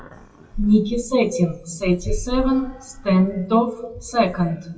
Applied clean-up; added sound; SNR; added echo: classical method WPE with log-MMSE.